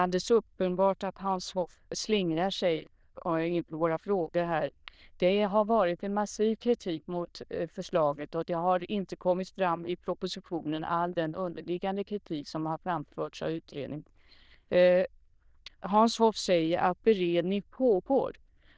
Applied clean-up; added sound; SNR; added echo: neural diffusion model UNIVERSE++.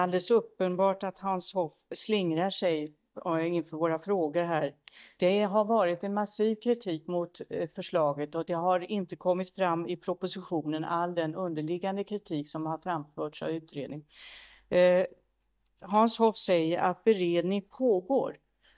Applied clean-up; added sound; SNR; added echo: neural mask model DeepFilterNet 3.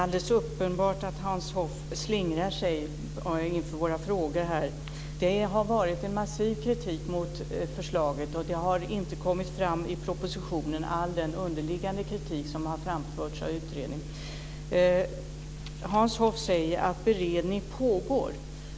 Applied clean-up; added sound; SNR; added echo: none; none; none; none.